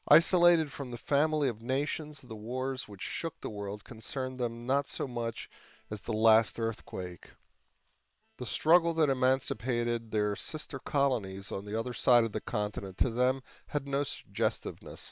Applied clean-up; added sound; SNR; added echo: neural separator model SepFormer WHAM!.